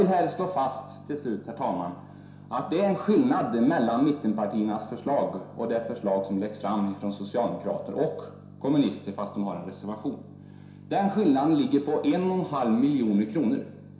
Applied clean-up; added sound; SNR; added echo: none; none; none; reverberation time 0.7 s.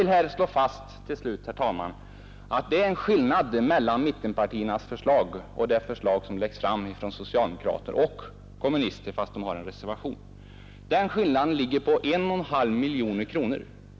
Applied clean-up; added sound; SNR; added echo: none; none; none; none.